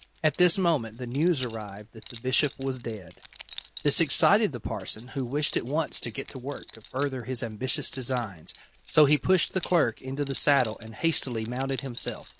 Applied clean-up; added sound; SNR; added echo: none; Keys jangling; 14 dB; none.